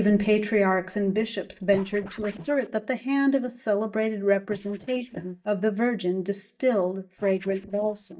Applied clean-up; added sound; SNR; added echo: neural mask model DeepFilterNet 3.